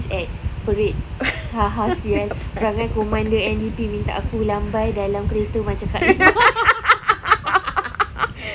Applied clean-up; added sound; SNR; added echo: none; none; none; none.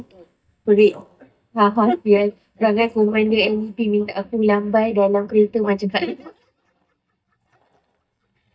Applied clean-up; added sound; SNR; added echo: neural mask model DeepFilterNet 3.